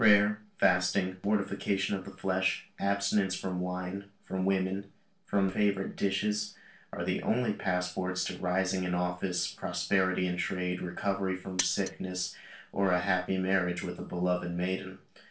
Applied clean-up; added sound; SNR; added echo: neural separator model SepFormer DNS4.